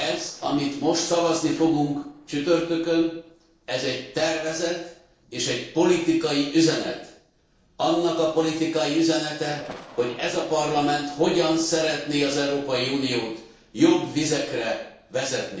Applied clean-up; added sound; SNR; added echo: neural separator model SepFormer DNS4.